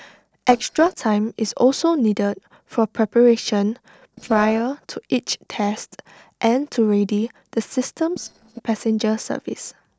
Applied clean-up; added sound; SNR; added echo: neural separator model SepFormer DNS4.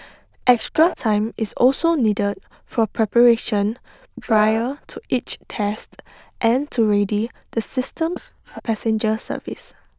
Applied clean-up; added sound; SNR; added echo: neural diffusion model UNIVERSE++.